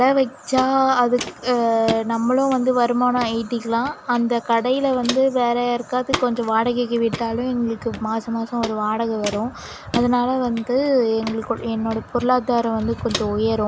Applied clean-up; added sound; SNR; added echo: none; Walk, footsteps; 15 dB; none.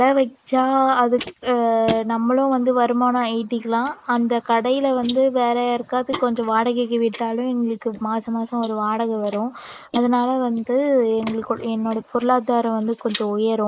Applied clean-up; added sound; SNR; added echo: neural mask model Resemble Enhance denoiser.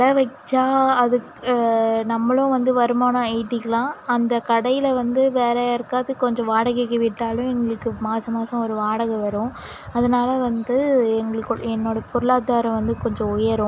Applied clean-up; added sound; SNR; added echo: none; none; none; none.